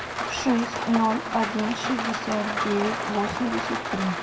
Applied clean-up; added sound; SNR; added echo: none; Rain; 3 dB; reverberation time 1.3 s.